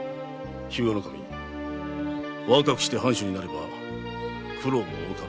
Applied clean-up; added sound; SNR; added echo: none; none; none; none.